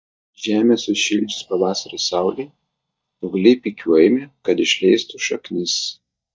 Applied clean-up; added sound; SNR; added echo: neural mask model DeepFilterNet 3.